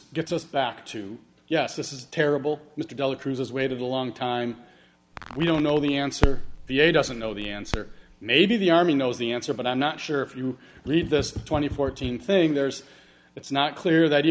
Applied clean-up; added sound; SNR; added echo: none; Crackle; 4 dB; none.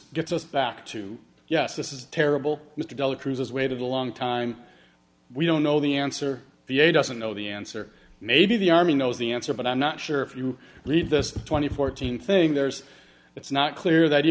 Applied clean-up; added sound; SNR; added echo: none; none; none; none.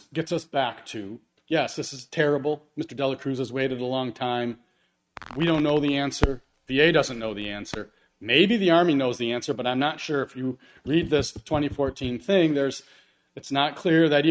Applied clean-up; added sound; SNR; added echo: neural mask model RNNoise.